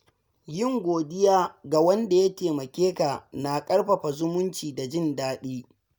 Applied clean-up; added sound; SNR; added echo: none; none; none; none.